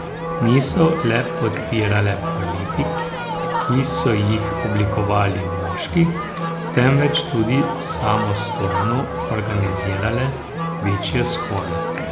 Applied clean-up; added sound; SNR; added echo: none; Wind instrument, woodwind instrument + Crowd; 4 dB; none.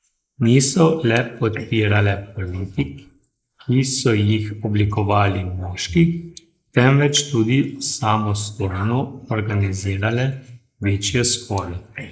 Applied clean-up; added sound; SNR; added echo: neural mask model Resemble Enhance denoiser.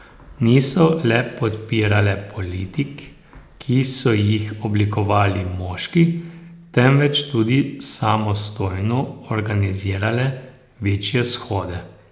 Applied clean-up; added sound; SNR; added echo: none; none; none; none.